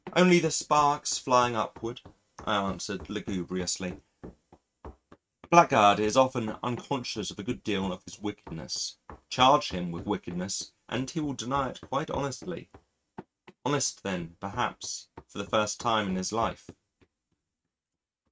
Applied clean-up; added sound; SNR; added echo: neural mask model RNNoise.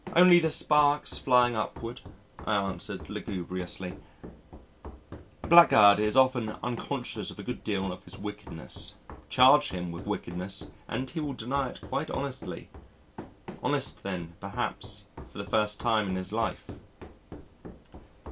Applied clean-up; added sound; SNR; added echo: none; Run; 16 dB; none.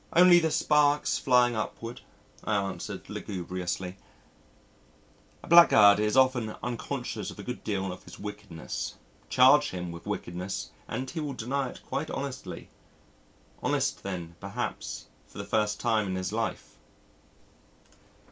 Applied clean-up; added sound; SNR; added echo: none; none; none; none.